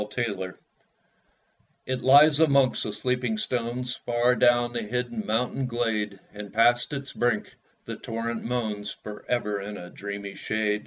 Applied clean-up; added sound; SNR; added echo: none; none; none; none.